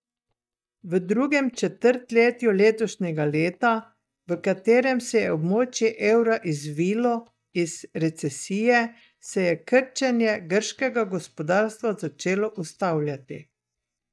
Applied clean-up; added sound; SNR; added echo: neural mask model DeepFilterNet 3.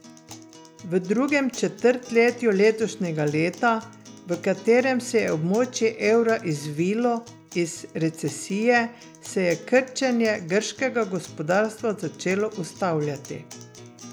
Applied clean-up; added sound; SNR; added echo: none; Acoustic guitar; 20 dB; none.